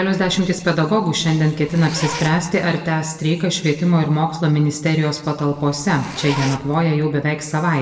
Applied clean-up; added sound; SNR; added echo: none; Zipper (clothing); 13 dB; reverberation time 1.0 s.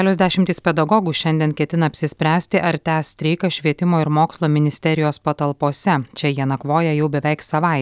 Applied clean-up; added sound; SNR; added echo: none; none; none; none.